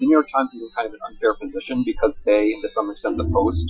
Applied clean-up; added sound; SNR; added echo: classical method Wiener filter.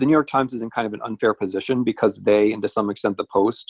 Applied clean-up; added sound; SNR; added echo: none; none; none; none.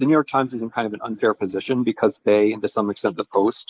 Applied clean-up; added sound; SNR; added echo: neural mask model Resemble Enhance denoiser.